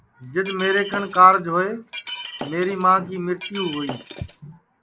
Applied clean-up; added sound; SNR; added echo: none; Shatter; 12 dB; none.